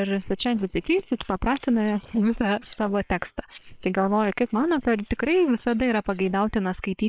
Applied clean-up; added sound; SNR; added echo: neural separator model SepFormer WHAM!.